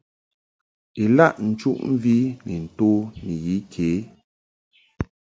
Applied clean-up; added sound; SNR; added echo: none; none; none; none.